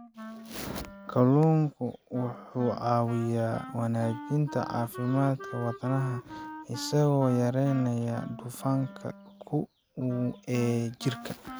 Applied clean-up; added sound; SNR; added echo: none; Wind instrument, woodwind instrument; 15 dB; none.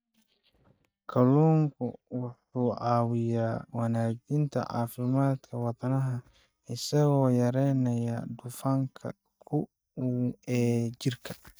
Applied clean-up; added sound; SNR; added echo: neural mask model DeepFilterNet 3.